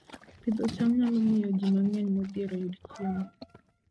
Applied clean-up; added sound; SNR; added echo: neural mask model RNNoise.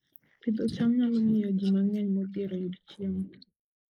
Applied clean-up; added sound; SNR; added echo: neural mask model Resemble Enhance denoiser.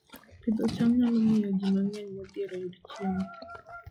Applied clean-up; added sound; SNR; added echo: classical method log-MMSE.